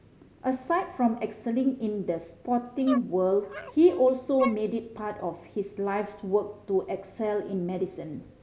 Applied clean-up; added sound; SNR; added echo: none; Dog; 13 dB; none.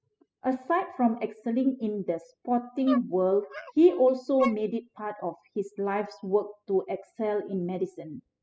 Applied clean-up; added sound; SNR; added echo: classical method spectral subtraction.